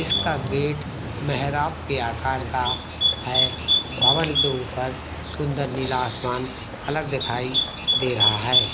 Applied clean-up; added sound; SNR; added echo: none; Bird; -2 dB; none.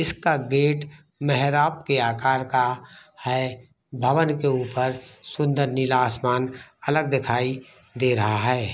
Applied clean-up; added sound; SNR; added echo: none; none; none; none.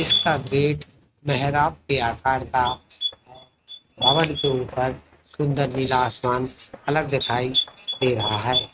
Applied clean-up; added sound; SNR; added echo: neural mask model RNNoise.